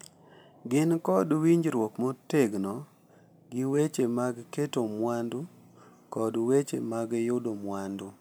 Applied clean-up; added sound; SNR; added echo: none; none; none; none.